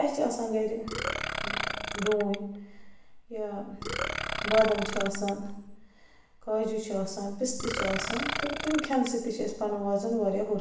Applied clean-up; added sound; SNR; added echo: none; Burping, eructation; 4 dB; reverberation time 0.8 s.